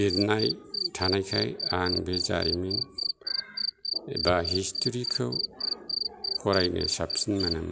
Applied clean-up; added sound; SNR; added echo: none; Cricket; 3 dB; none.